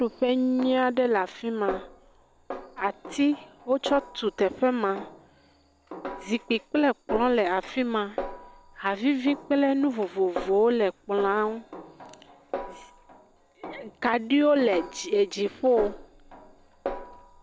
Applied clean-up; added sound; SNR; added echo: none; Snare drum; 13 dB; none.